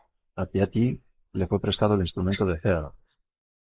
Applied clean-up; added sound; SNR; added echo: neural mask model Resemble Enhance denoiser.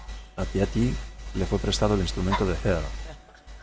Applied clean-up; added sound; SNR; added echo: none; Dog; 15 dB; none.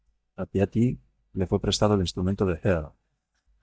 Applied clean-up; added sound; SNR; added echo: neural mask model DeepFilterNet 3.